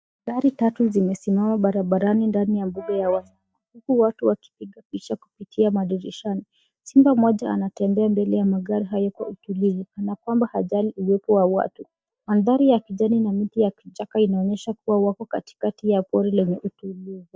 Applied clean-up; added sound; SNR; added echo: neural mask model DeepFilterNet 3.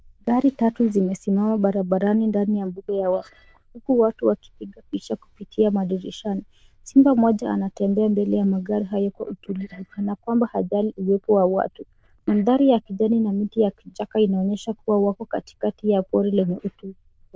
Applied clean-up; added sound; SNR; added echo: neural diffusion model UNIVERSE++.